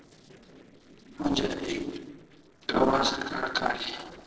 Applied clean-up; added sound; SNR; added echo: neural separator model SepFormer DNS4.